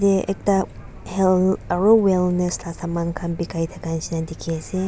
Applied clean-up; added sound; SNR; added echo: none; none; none; none.